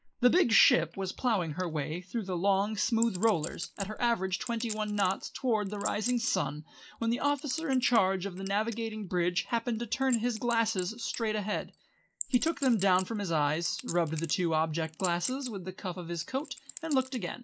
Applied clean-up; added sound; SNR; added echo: neural mask model Resemble Enhance denoiser.